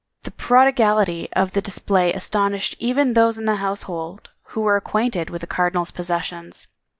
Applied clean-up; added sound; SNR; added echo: none; none; none; none.